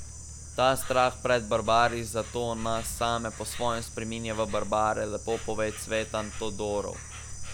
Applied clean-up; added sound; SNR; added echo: none; Insect; 10 dB; none.